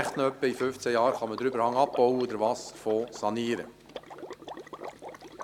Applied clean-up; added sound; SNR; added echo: none; Water / Liquid; 13 dB; none.